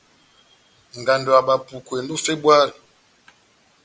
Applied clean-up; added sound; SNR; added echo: none; none; none; none.